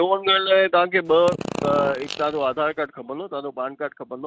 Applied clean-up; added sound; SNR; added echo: neural mask model RNNoise.